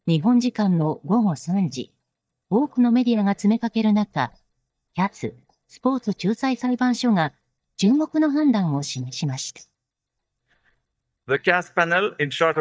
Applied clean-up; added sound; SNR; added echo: neural mask model DeepFilterNet 3.